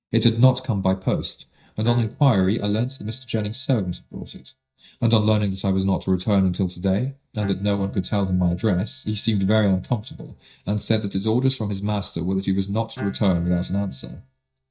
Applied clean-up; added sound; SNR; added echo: neural mask model DeepFilterNet 3.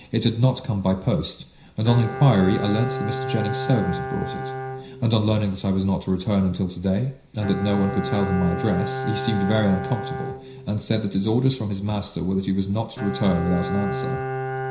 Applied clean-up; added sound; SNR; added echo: none; Bowed string instrument; 8 dB; reverberation time 0.5 s.